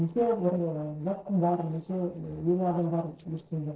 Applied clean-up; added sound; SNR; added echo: neural separator model SepFormer DNS4.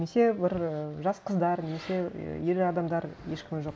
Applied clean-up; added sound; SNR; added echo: none; none; none; none.